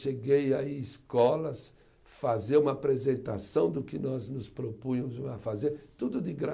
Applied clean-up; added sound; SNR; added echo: none; none; none; none.